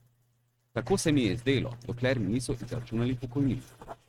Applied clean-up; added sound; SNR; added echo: neural mask model RNNoise.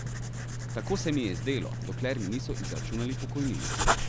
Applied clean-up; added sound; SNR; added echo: none; Writing; -2 dB; none.